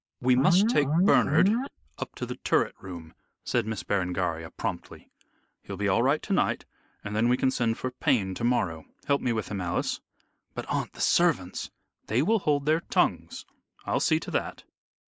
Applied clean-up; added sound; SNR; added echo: neural mask model Resemble Enhance denoiser.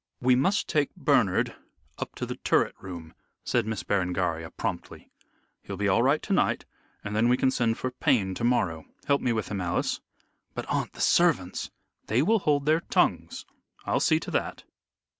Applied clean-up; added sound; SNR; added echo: none; none; none; none.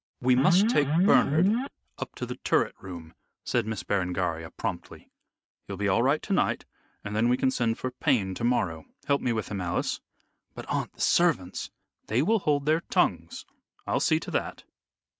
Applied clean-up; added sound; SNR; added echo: neural mask model RNNoise.